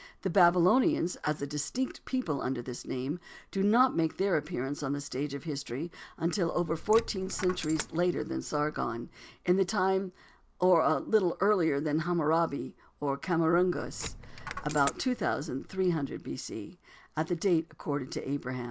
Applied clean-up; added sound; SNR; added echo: none; Coin (dropping); 14 dB; none.